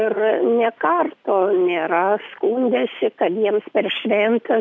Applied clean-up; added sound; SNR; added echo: none; none; none; none.